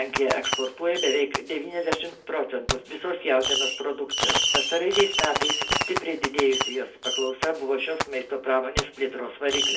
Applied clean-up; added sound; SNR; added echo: none; Fireworks; 2 dB; reverberation time 0.2 s.